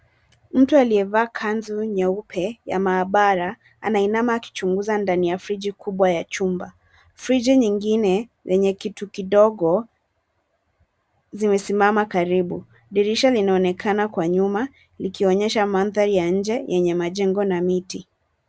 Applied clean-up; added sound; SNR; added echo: none; none; none; none.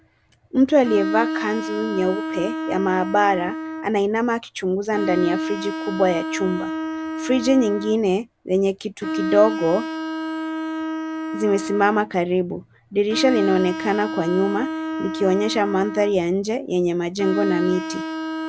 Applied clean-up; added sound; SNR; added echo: none; Bowed string instrument; 6 dB; none.